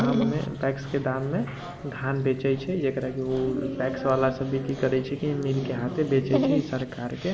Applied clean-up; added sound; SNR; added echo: none; Dog; 7 dB; none.